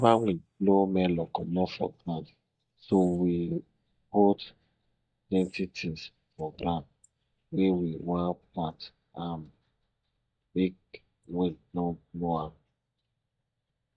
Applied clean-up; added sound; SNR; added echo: neural mask model DeepFilterNet 3.